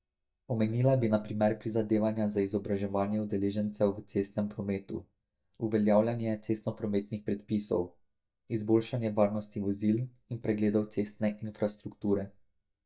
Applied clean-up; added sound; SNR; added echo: neural mask model DeepFilterNet 3.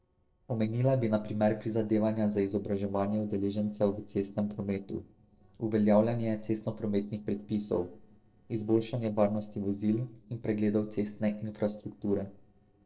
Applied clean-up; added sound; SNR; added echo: neural separator model SepFormer DNS4.